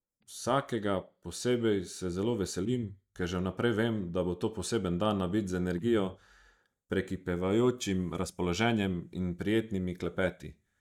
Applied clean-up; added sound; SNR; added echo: neural mask model DeepFilterNet 3.